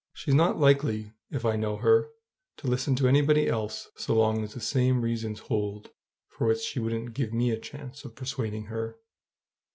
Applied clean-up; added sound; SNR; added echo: none; none; none; none.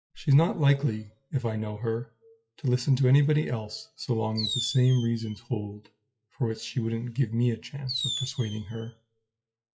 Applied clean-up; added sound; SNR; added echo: classical method WPE with log-MMSE.